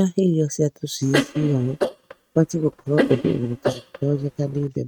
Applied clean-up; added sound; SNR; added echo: neural mask model RNNoise.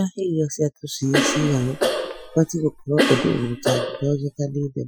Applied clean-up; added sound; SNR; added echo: classical method Wiener filter.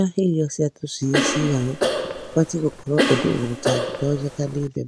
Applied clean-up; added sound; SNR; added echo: none; Cough; 3 dB; none.